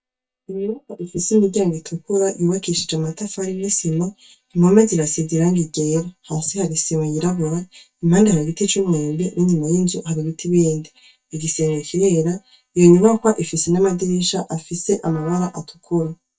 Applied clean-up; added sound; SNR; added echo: neural mask model DeepFilterNet 3.